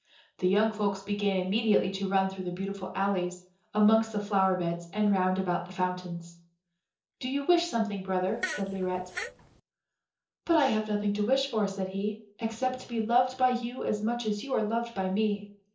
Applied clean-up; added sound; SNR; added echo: neural separator model SepFormer DNS4.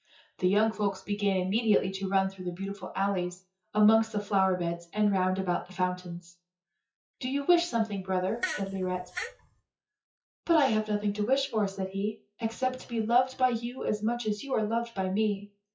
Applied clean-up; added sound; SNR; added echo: classical method WPE with log-MMSE.